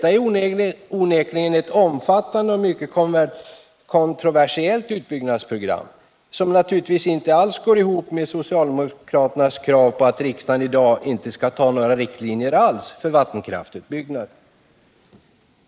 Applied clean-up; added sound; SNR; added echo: neural mask model Resemble Enhance denoiser.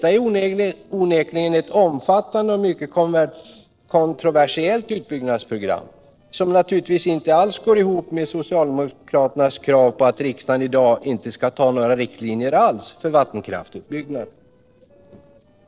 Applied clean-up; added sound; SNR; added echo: neural separator model SepFormer DNS4.